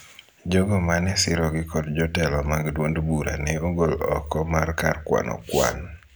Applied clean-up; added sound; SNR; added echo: none; none; none; none.